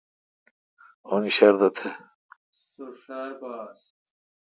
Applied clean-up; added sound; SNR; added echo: none; none; none; none.